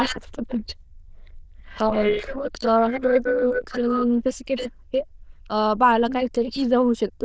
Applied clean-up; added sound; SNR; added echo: neural diffusion model UNIVERSE++.